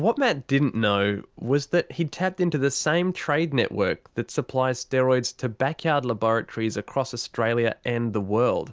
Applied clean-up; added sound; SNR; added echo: none; none; none; none.